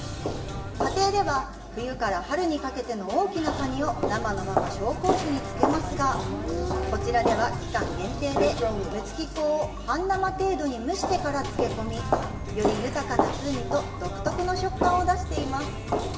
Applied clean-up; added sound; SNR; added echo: none; Walk, footsteps; 3 dB; reverberation time 0.8 s.